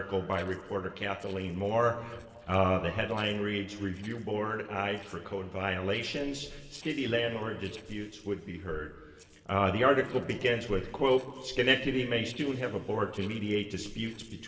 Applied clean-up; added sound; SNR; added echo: neural separator model SepFormer DNS4.